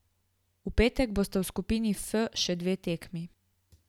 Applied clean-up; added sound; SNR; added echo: none; none; none; none.